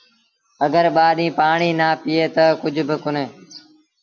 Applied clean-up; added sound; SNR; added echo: none; none; none; none.